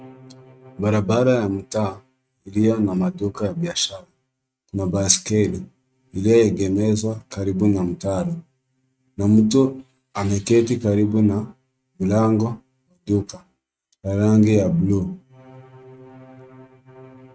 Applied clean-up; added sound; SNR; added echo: neural mask model RNNoise.